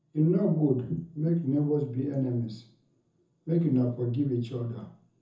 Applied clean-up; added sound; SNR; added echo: none; none; none; reverberation time 0.5 s.